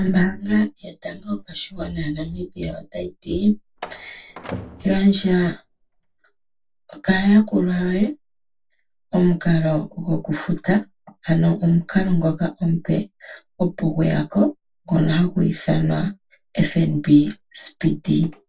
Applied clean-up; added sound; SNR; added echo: neural separator model SepFormer DNS4.